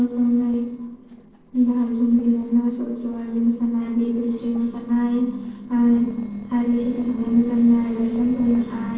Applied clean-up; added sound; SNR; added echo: neural separator model SepFormer DNS4.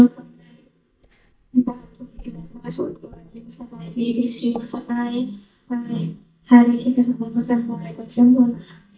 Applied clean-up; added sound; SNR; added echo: neural mask model DeepFilterNet 3.